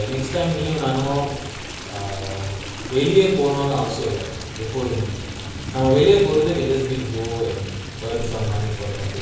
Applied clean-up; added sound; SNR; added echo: none; Stream; 12 dB; reverberation time 1.0 s.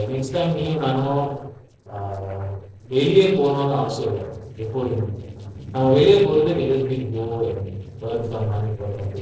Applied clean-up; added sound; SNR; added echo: neural separator model SepFormer DNS4.